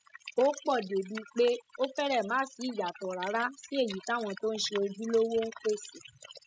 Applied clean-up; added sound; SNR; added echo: classical method spectral subtraction.